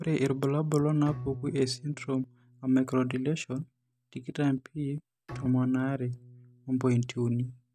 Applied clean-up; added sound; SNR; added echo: none; Bowed string instrument; 17 dB; none.